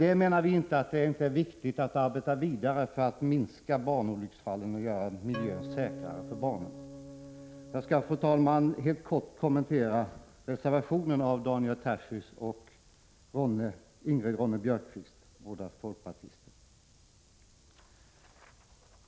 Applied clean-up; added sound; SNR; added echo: none; Organ; 12 dB; none.